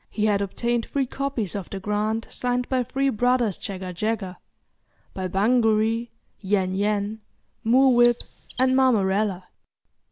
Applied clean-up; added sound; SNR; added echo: none; Chirp, tweet; 13 dB; none.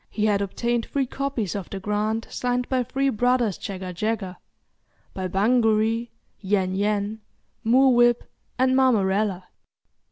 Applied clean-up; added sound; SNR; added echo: none; none; none; none.